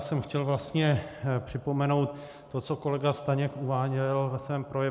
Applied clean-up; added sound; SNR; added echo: none; none; none; none.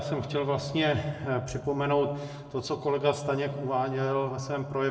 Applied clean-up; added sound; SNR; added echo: none; none; none; reverberation time 1.0 s.